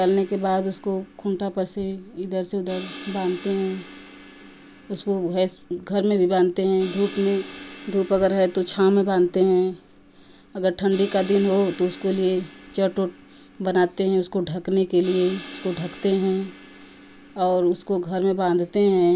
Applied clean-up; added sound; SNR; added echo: none; Crash cymbal; 19 dB; none.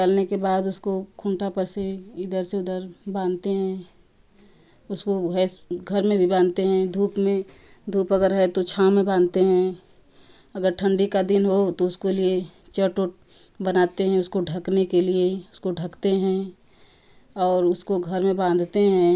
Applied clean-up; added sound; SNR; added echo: none; none; none; none.